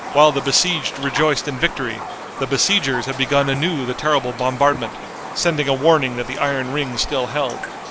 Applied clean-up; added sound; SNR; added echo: none; Raindrop; 11 dB; none.